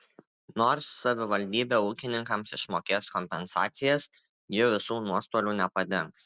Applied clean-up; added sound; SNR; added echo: none; none; none; none.